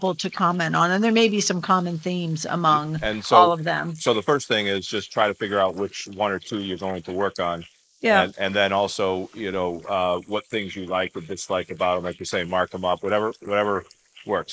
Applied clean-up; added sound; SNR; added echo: neural mask model Resemble Enhance denoiser.